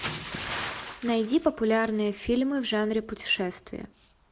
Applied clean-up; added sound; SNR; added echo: none; Bathtub (filling or washing) / Splash, splatter; 12 dB; none.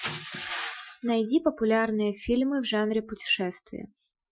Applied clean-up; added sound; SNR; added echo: classical method Wiener filter.